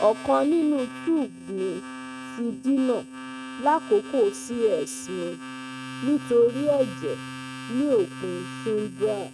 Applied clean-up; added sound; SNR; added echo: neural mask model RNNoise.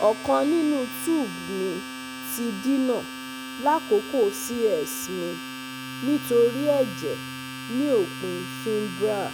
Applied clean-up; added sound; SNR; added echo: none; Domestic sounds, home sounds; 10 dB; none.